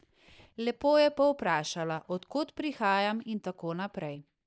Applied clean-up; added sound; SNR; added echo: neural mask model DeepFilterNet 3.